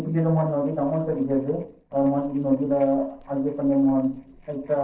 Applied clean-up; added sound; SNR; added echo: neural separator model SepFormer DNS4.